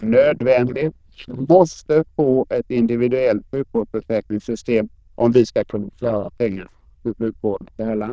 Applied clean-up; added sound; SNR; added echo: neural diffusion model UNIVERSE++.